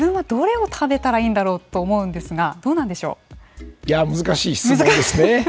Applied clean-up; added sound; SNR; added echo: none; none; none; none.